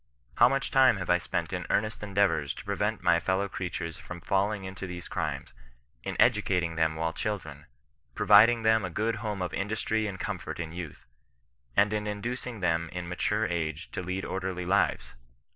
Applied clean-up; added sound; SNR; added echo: none; none; none; none.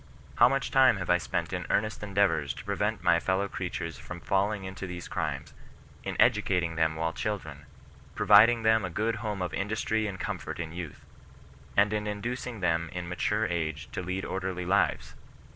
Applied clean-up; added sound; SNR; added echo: none; Idling / Car; 20 dB; none.